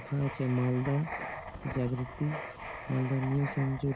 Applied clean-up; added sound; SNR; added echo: none; Writing; 10 dB; none.